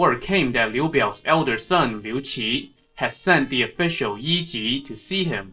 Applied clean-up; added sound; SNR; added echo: neural separator model SepFormer DNS4.